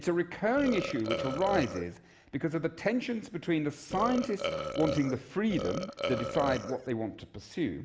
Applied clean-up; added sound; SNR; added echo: none; Burping, eructation; 4 dB; none.